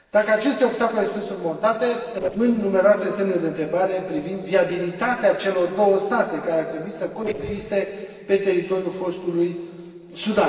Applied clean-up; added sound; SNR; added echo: neural separator model SepFormer DNS4.